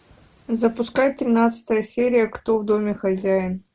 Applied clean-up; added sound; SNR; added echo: none; none; none; none.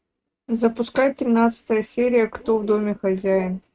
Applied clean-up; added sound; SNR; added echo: neural mask model RNNoise.